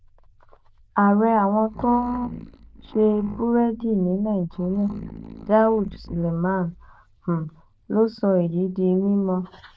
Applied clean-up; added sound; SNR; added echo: neural diffusion model UNIVERSE++.